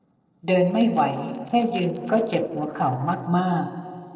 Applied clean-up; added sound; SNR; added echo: neural separator model SepFormer DNS4.